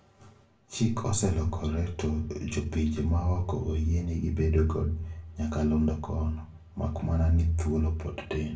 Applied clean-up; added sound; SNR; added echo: none; none; none; reverberation time 0.2 s.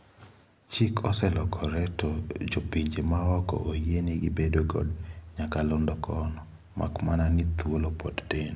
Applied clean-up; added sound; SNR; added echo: none; none; none; none.